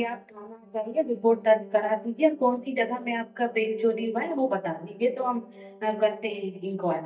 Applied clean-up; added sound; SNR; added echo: neural mask model DeepFilterNet 3.